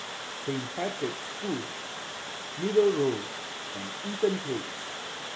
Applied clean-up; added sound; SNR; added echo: none; Water; 6 dB; none.